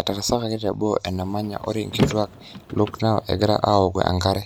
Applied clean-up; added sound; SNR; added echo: none; Car; 8 dB; none.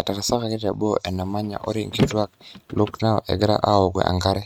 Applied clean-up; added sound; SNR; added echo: neural mask model RNNoise.